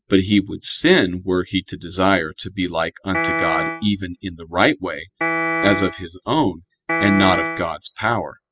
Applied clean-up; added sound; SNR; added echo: classical method spectral subtraction.